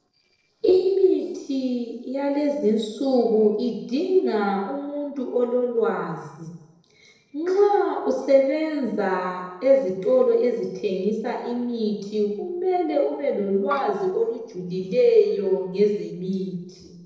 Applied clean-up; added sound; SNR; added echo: neural separator model SepFormer DNS4.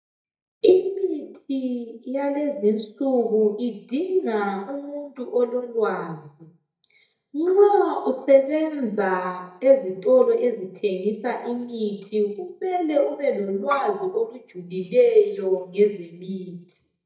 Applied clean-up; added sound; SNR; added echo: neural mask model DeepFilterNet 3.